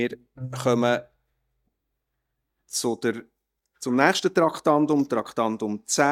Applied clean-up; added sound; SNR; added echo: neural mask model DeepFilterNet 3.